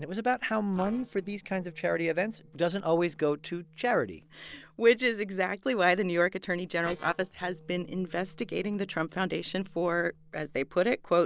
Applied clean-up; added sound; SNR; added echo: neural separator model SepFormer DNS4.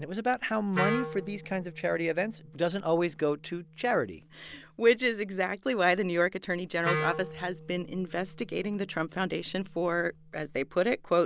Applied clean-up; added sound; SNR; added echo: none; Wind instrument, woodwind instrument; 11 dB; none.